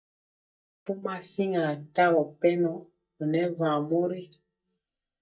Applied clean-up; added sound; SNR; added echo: neural mask model DeepFilterNet 3.